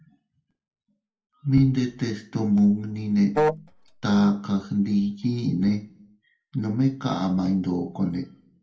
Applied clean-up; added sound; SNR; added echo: none; Wind instrument, woodwind instrument; 2 dB; reverberation time 0.3 s.